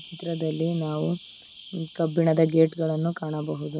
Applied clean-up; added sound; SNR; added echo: none; Bird vocalization, bird call, bird song; 20 dB; none.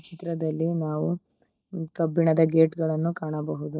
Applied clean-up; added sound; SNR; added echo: neural mask model DeepFilterNet 3.